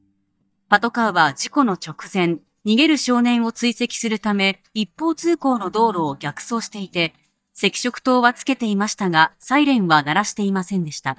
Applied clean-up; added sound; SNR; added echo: neural mask model DeepFilterNet 3.